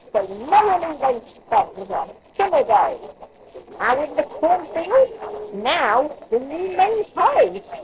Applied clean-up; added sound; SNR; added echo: neural separator model SepFormer DNS4.